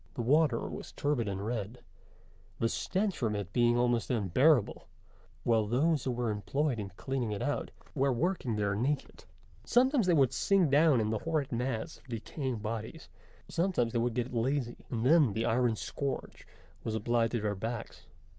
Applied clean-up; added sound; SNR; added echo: none; none; none; none.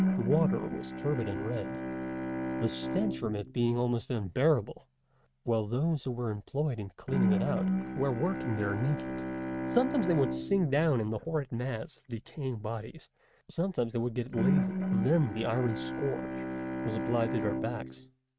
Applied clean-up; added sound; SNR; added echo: neural mask model RNNoise.